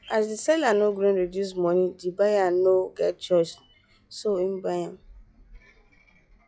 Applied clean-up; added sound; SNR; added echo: classical method log-MMSE.